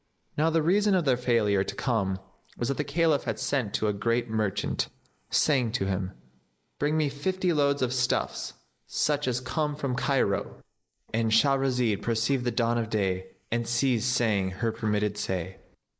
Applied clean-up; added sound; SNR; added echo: neural mask model Resemble Enhance denoiser.